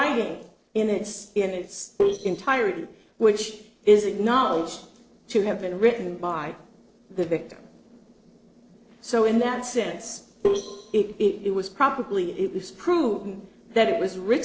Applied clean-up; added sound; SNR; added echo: neural separator model SepFormer DNS4.